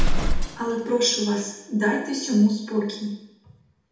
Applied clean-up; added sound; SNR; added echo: none; Explosion; 1 dB; reverberation time 0.8 s.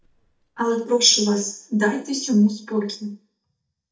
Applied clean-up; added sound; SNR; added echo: neural mask model DeepFilterNet 3.